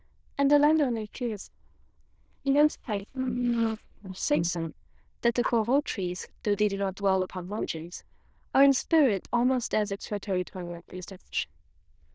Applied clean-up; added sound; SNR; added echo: neural diffusion model UNIVERSE++.